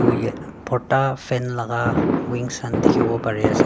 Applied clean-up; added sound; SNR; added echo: none; Fireworks; -1 dB; none.